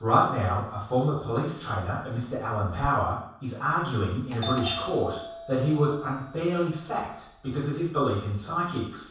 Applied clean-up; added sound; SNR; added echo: none; Doorbell; 15 dB; reverberation time 0.7 s.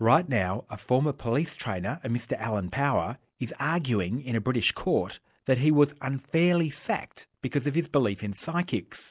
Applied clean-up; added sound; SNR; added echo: none; none; none; none.